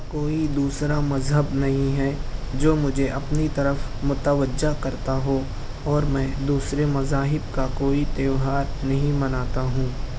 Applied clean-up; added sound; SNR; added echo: none; none; none; none.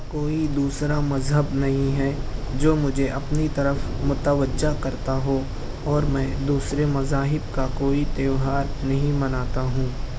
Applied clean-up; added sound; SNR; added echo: none; Thunder; 16 dB; none.